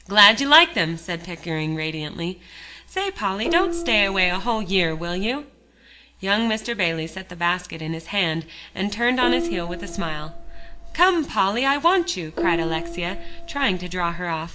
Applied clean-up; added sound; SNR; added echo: none; Gong; 4 dB; reverberation time 0.5 s.